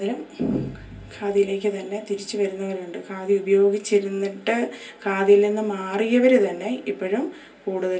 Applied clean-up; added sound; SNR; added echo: none; none; none; reverberation time 0.3 s.